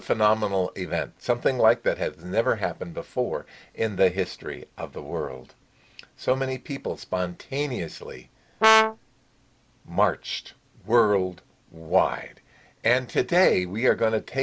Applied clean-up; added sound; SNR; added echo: none; Brass instrument; -3 dB; none.